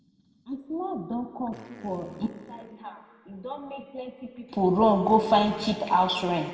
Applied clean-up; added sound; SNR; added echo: none; Fart; 20 dB; reverberation time 1.9 s.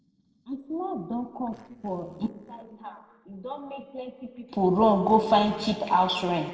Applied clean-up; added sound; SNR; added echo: neural separator model SepFormer DNS4.